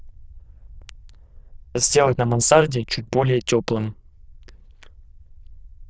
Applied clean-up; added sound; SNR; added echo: neural diffusion model UNIVERSE++.